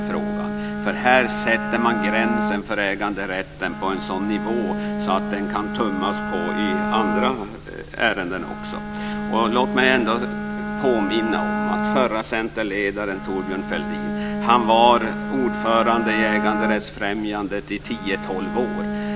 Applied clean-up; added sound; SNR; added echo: none; Bowed string instrument; 3 dB; none.